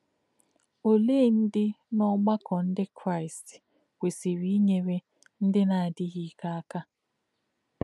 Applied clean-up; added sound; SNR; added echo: none; none; none; none.